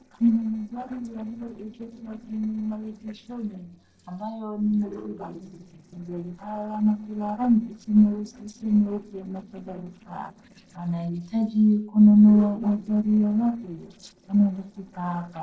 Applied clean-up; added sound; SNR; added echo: neural separator model SepFormer DNS4.